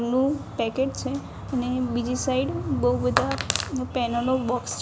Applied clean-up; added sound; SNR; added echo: none; none; none; none.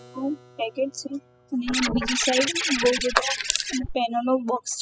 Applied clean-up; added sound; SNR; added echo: classical method spectral subtraction.